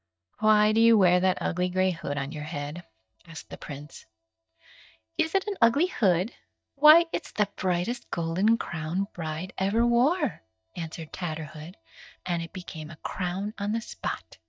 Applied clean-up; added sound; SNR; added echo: neural mask model DeepFilterNet 3.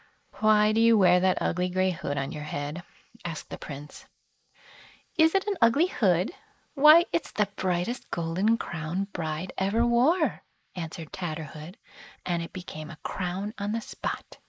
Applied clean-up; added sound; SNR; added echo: neural mask model Resemble Enhance denoiser.